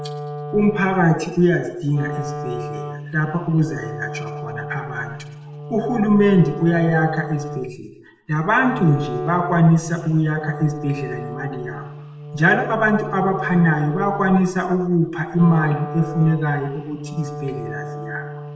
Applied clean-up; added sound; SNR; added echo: none; Wind instrument, woodwind instrument; 10 dB; reverberation time 0.8 s.